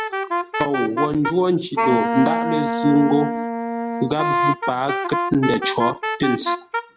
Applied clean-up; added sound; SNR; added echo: none; Wind instrument, woodwind instrument; 1 dB; none.